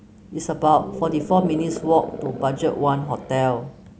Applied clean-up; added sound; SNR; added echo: none; Animal; 12 dB; none.